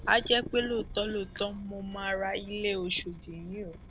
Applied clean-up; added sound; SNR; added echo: none; Drip / Water tap, faucet; 14 dB; none.